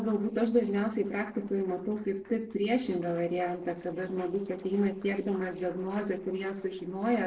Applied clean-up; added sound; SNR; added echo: neural separator model SepFormer DNS4.